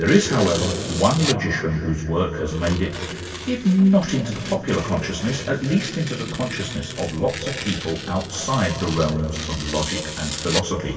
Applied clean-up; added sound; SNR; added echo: none; Tearing; 11 dB; reverberation time 2.6 s.